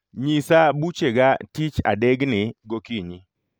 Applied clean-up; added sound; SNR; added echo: none; none; none; none.